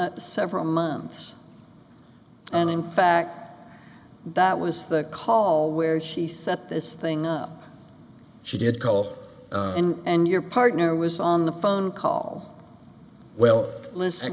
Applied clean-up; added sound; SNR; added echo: none; none; none; none.